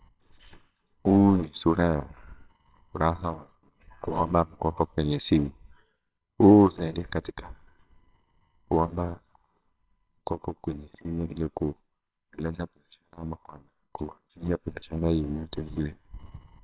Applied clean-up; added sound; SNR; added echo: neural separator model SepFormer WHAMR!.